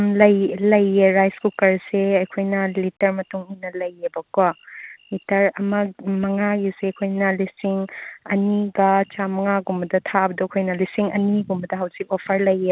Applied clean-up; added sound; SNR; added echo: none; none; none; none.